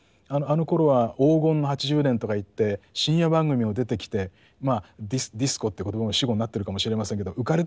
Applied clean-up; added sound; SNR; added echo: none; none; none; none.